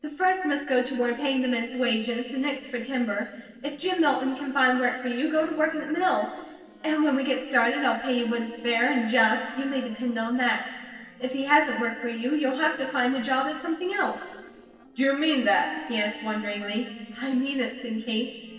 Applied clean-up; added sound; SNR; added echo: neural separator model SepFormer DNS4.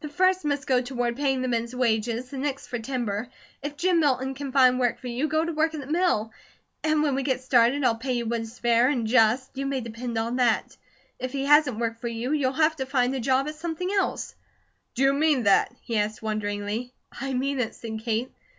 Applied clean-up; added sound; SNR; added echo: none; none; none; none.